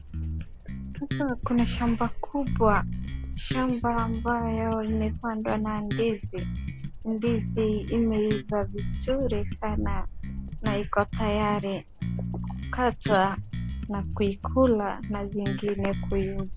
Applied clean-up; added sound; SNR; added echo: none; Bird vocalization, bird call, bird song + Bass guitar; 3 dB; none.